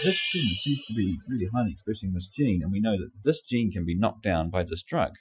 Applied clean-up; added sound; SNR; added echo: classical method Wiener filter.